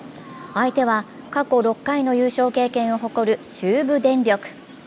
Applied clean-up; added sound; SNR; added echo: none; none; none; none.